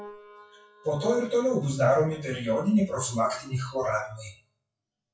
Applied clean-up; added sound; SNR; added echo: classical method WPE with log-MMSE.